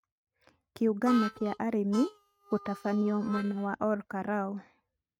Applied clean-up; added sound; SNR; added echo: neural mask model RNNoise.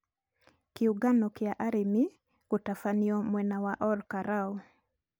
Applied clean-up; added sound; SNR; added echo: none; none; none; none.